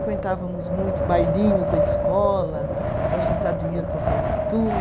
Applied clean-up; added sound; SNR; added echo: none; Wind; -2 dB; none.